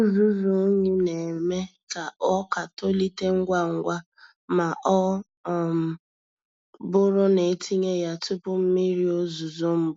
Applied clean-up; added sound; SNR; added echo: none; none; none; none.